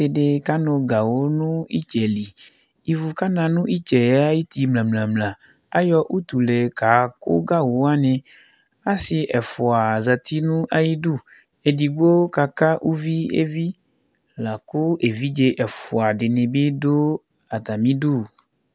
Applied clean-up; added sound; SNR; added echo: none; none; none; none.